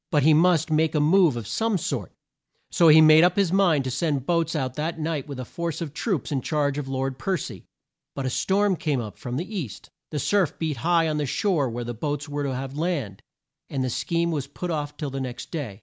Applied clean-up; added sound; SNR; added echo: none; none; none; none.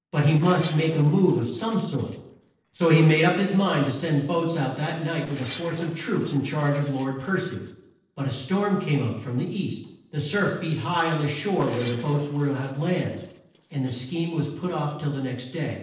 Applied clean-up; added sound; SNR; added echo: neural separator model SepFormer DNS4.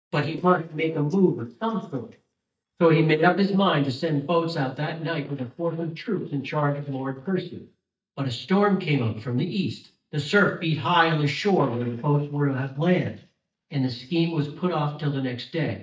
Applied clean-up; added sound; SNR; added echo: neural mask model DeepFilterNet 3.